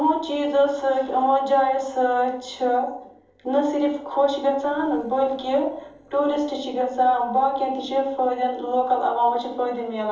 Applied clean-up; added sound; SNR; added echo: neural separator model SepFormer DNS4.